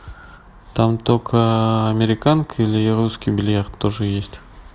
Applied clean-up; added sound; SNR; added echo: none; none; none; none.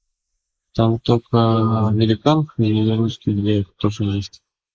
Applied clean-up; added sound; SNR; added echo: neural mask model Resemble Enhance denoiser.